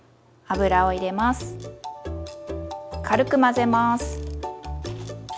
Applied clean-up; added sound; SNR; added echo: none; Wind instrument, woodwind instrument; 18 dB; none.